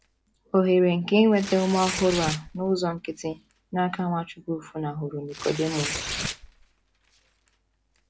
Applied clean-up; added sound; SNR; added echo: none; Tearing; 12 dB; none.